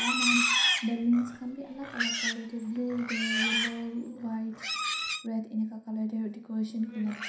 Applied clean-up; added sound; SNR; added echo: none; Livestock, farm animals, working animals; 0 dB; reverberation time 0.5 s.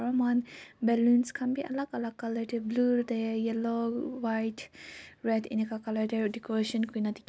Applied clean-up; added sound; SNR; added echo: none; none; none; none.